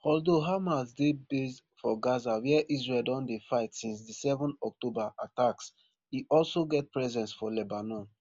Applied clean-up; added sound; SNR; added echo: none; none; none; none.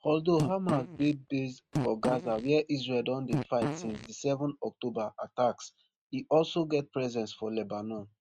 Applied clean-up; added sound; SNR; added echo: neural mask model RNNoise.